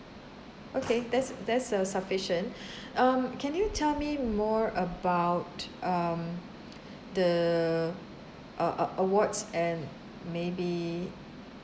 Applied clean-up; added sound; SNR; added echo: none; Drawer open or close; 16 dB; none.